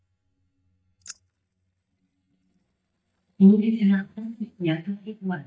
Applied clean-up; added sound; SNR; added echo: neural mask model DeepFilterNet 3.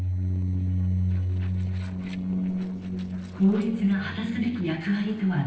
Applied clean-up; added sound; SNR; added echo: neural separator model SepFormer DNS4.